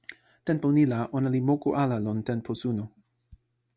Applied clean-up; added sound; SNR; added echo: none; none; none; none.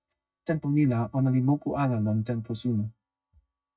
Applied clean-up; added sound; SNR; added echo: neural mask model DeepFilterNet 3.